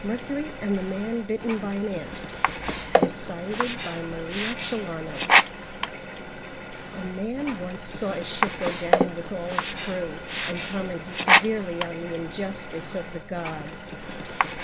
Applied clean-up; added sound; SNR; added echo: none; Sink (filling or washing); -3 dB; none.